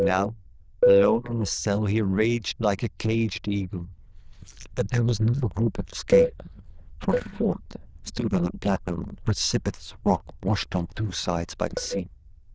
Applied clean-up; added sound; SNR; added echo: neural diffusion model UNIVERSE++.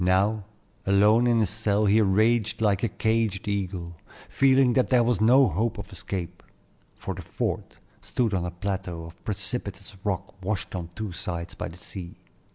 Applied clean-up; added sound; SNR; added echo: none; none; none; none.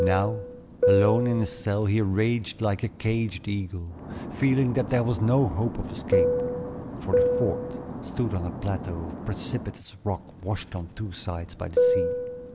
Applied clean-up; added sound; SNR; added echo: none; Fixed-wing aircraft, airplane; 2 dB; none.